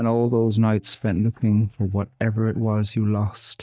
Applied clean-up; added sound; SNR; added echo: neural mask model DeepFilterNet 3.